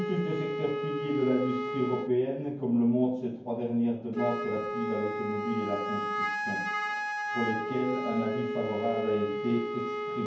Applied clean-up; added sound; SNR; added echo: none; Wind instrument, woodwind instrument; 3 dB; reverberation time 0.9 s.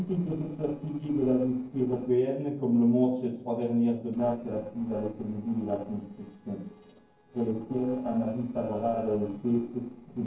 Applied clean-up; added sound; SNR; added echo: neural separator model SepFormer DNS4.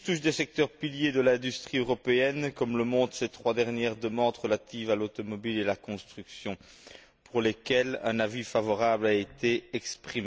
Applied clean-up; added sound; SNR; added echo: none; none; none; none.